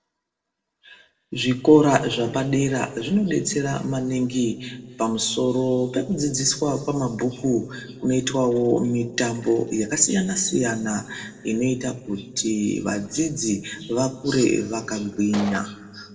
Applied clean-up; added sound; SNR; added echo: neural separator model SepFormer DNS4.